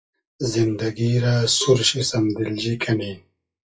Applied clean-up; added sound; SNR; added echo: classical method WPE with log-MMSE.